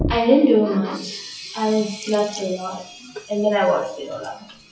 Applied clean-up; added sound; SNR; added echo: classical method WPE with log-MMSE.